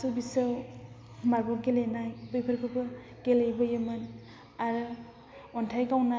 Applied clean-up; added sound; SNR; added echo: none; none; none; none.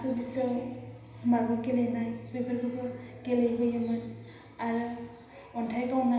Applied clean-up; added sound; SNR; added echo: none; none; none; reverberation time 0.9 s.